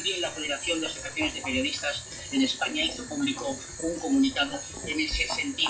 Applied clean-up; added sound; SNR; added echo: classical method WPE with log-MMSE.